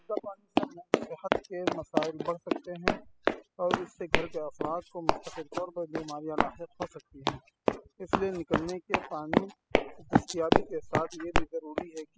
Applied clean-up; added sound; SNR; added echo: classical method spectral subtraction.